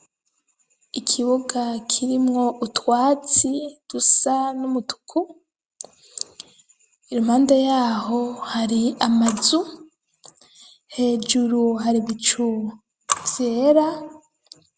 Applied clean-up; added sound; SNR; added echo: none; none; none; none.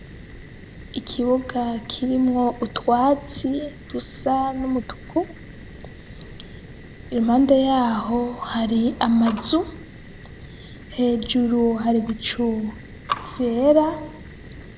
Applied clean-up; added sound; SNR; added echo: none; Fire; 17 dB; none.